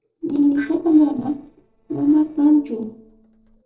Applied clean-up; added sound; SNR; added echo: neural separator model SepFormer DNS4.